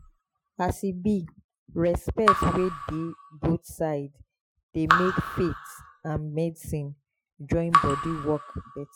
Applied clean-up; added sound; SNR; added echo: classical method Wiener filter.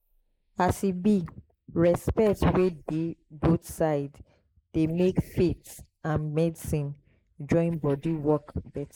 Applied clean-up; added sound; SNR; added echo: neural mask model Resemble Enhance denoiser.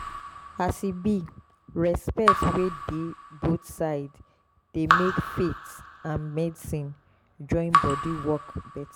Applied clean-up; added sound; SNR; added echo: none; Raindrop / Drip; 2 dB; none.